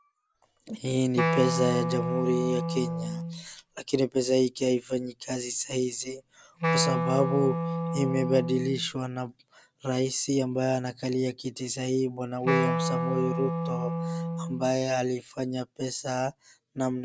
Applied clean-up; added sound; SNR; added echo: none; Wind instrument, woodwind instrument; 1 dB; none.